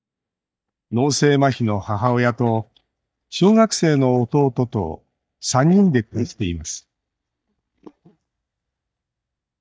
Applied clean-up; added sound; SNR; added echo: neural mask model DeepFilterNet 3.